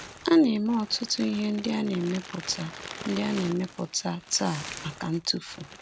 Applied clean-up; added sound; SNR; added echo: none; Fireworks + Crumpling, crinkling; 15 dB; none.